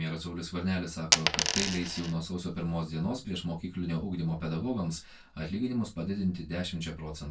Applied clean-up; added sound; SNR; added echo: none; Coin (dropping); -4 dB; reverberation time 0.2 s.